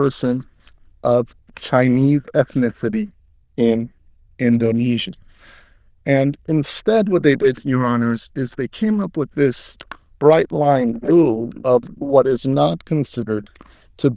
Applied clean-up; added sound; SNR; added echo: neural diffusion model UNIVERSE++.